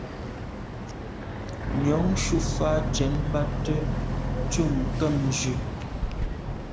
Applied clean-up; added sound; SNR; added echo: none; Boat, Water vehicle; 0 dB; none.